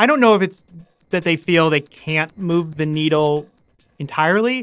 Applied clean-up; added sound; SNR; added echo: neural separator model SepFormer DNS4.